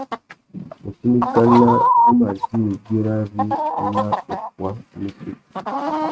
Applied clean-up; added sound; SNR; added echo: neural mask model RNNoise.